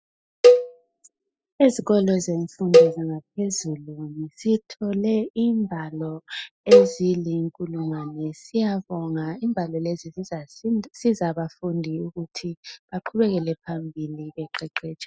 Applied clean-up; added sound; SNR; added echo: classical method spectral subtraction.